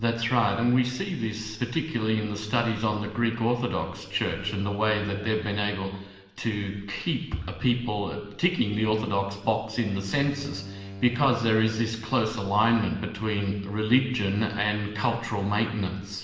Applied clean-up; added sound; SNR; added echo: none; Bowed string instrument; 17 dB; reverberation time 1.0 s.